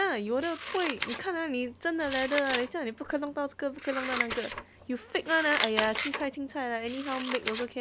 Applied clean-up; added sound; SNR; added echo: none; Scissors; 6 dB; none.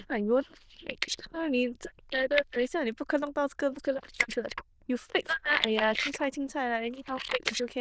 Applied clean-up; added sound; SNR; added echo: neural diffusion model UNIVERSE++.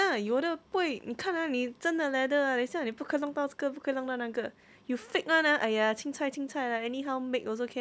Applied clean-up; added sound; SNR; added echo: none; none; none; none.